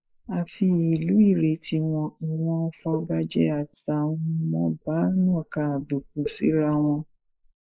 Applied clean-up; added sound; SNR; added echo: neural mask model Resemble Enhance denoiser.